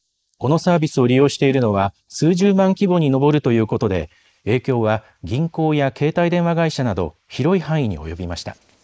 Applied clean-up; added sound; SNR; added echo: neural mask model Resemble Enhance denoiser.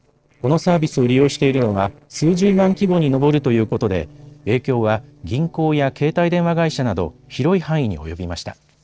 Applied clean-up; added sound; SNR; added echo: neural separator model SepFormer DNS4.